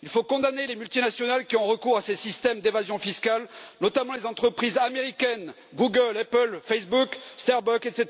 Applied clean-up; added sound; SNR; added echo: none; none; none; none.